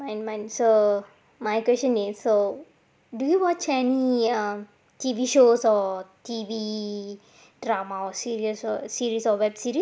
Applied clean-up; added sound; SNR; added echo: none; none; none; none.